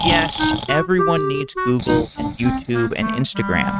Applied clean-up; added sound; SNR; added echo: neural mask model RNNoise.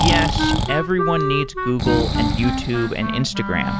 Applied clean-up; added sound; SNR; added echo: none; Breathing + Wind instrument, woodwind instrument; -1 dB; none.